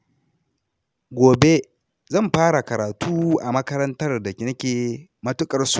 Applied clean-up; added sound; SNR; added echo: none; none; none; none.